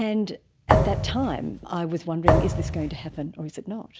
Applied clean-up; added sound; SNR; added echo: none; Thump, thud; -4 dB; none.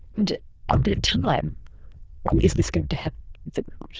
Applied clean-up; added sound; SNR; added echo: neural diffusion model UNIVERSE++.